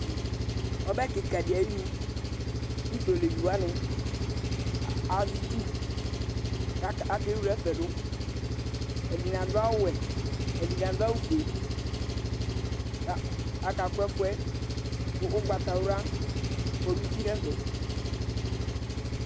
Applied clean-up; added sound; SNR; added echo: none; Engine; -3 dB; none.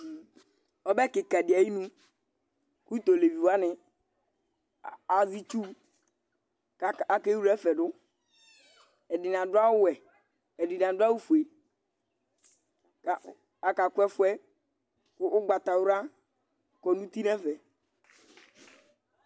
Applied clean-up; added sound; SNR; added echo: none; none; none; none.